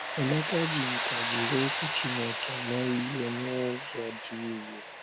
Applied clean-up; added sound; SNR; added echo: none; Tools; 1 dB; none.